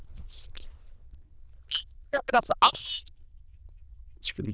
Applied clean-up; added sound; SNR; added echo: neural diffusion model UNIVERSE++.